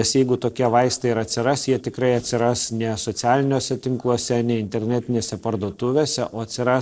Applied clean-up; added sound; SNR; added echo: neural separator model SepFormer DNS4.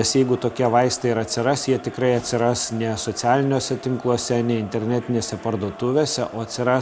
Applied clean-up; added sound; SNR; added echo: none; Crowd; 18 dB; none.